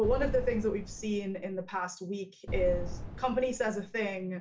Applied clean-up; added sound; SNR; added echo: none; Boom; 5 dB; none.